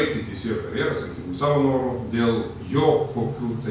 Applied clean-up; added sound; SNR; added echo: none; Idling / Accelerating, revving, vroom / Car; 13 dB; reverberation time 0.5 s.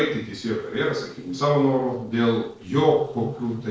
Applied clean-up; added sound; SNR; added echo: neural separator model SepFormer DNS4.